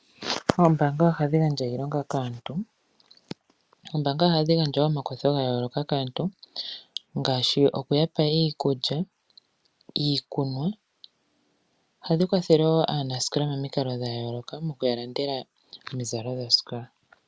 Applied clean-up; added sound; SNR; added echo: none; none; none; none.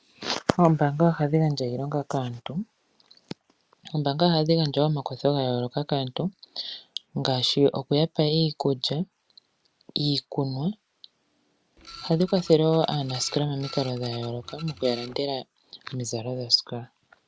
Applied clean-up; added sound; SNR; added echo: none; Printer; 17 dB; none.